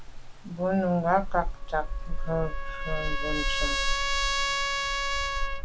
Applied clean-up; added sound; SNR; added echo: none; Trumpet + Rain; -3 dB; none.